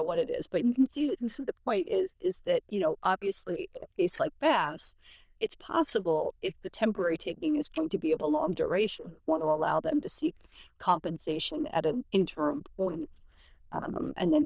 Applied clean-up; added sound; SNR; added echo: neural diffusion model UNIVERSE++.